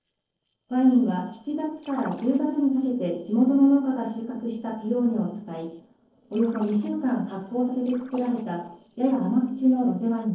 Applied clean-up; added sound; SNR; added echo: neural separator model SepFormer DNS4.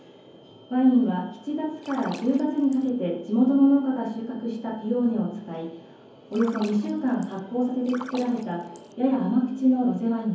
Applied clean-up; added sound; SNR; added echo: none; Splash, splatter; 18 dB; reverberation time 0.7 s.